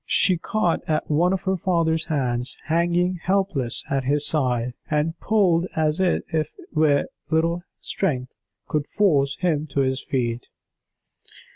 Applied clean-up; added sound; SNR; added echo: none; none; none; none.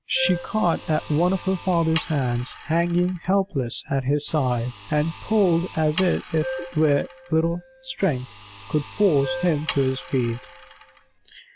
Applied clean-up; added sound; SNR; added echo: none; Keyboard (musical) + Sawing; 12 dB; none.